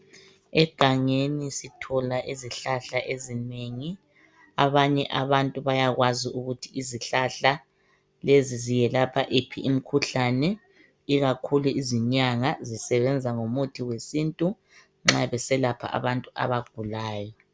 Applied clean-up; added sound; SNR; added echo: none; none; none; none.